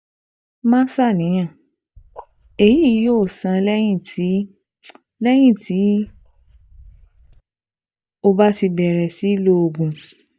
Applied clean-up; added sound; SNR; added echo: neural mask model DeepFilterNet 3.